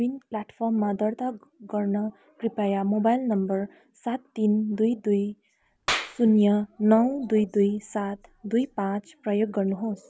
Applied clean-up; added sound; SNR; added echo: none; Clapping; 12 dB; none.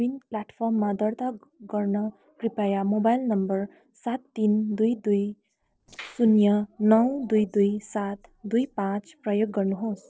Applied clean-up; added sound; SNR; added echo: neural separator model SepFormer DNS4.